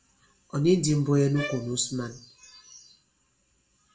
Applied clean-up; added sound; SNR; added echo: none; Bowed string instrument; 12 dB; reverberation time 0.3 s.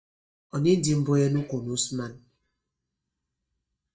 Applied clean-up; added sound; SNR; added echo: neural mask model DeepFilterNet 3.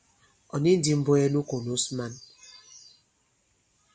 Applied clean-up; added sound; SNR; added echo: none; none; none; none.